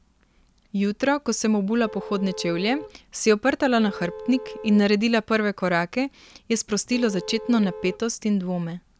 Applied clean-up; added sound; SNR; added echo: none; Vehicle horn, car horn, honking; 15 dB; none.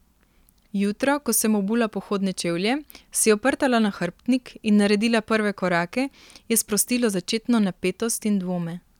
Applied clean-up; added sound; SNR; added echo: none; none; none; none.